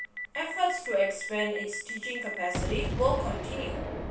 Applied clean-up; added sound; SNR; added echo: none; Boom; 4 dB; reverberation time 0.3 s.